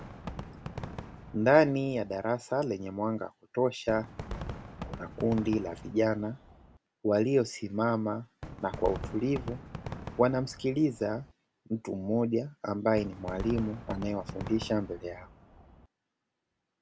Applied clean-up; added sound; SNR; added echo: none; Fireworks; 13 dB; none.